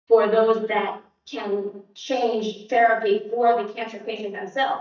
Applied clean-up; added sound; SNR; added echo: neural mask model DeepFilterNet 3.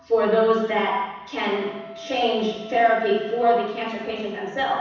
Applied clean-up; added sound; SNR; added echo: none; Wind instrument, woodwind instrument; 20 dB; reverberation time 1.1 s.